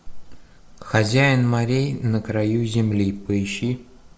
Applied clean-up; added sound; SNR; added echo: none; none; none; none.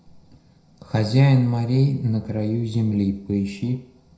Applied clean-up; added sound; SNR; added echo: none; none; none; reverberation time 0.4 s.